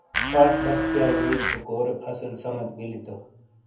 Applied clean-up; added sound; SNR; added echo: none; Domestic sounds, home sounds; -1 dB; reverberation time 0.7 s.